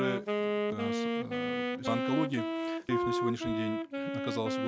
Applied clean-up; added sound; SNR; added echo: none; Wind instrument, woodwind instrument; -4 dB; none.